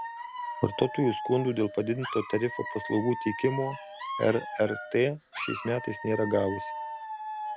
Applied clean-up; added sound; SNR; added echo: none; Alarm / Dog; 8 dB; none.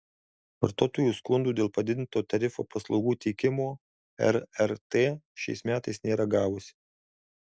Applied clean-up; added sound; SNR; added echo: none; none; none; none.